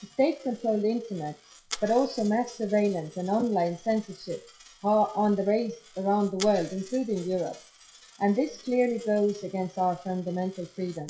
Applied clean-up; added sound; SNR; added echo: classical method WPE with log-MMSE.